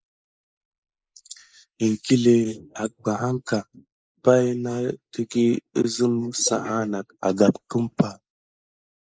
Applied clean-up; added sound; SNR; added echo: neural mask model Resemble Enhance denoiser.